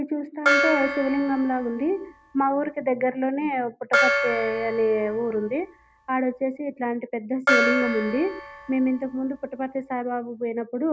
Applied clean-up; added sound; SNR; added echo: none; Gong; 3 dB; none.